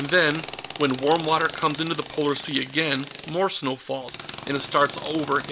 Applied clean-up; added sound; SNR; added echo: none; Tools; 13 dB; none.